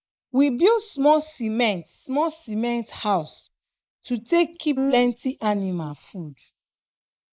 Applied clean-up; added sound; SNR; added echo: neural mask model Resemble Enhance denoiser.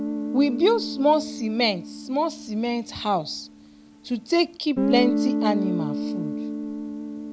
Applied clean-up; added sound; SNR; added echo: none; Guitar; 3 dB; none.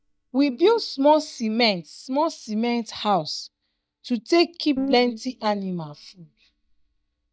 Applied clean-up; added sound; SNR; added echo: neural mask model DeepFilterNet 3.